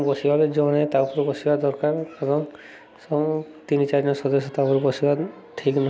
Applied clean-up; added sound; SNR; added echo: none; none; none; none.